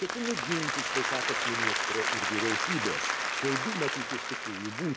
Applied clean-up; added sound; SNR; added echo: none; Applause; -4 dB; none.